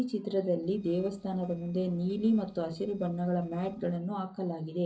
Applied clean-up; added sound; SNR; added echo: neural separator model SepFormer DNS4.